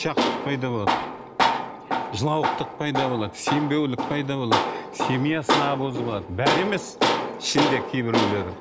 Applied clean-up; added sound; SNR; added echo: none; Tools; -1 dB; none.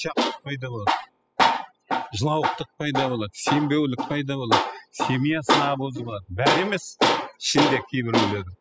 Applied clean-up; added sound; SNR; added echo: classical method spectral subtraction.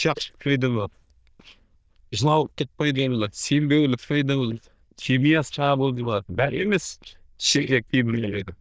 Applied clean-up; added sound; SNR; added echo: neural diffusion model UNIVERSE++.